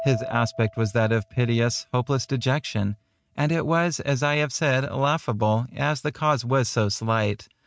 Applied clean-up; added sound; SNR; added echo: neural mask model RNNoise.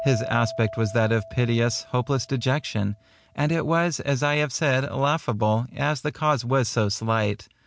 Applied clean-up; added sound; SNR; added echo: none; Keyboard (musical); 18 dB; none.